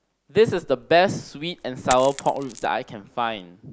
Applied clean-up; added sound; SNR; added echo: none; Coin (dropping); 17 dB; none.